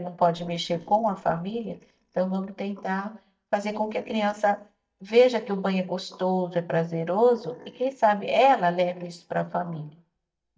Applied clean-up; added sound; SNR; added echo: neural mask model DeepFilterNet 3.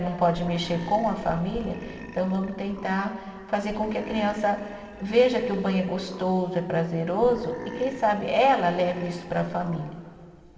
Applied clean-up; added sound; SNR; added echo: none; Burping, eructation; 17 dB; reverberation time 2.3 s.